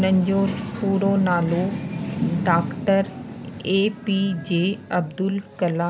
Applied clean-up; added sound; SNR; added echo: none; none; none; none.